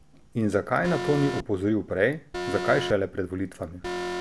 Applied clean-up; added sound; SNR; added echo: none; Alarm; 8 dB; none.